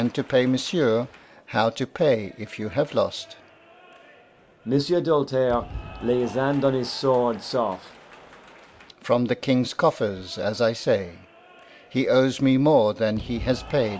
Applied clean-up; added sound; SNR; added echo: none; Applause / Cheering; 20 dB; none.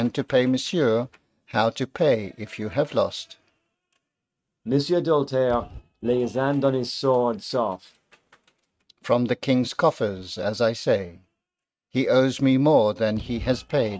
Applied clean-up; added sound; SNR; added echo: neural mask model RNNoise.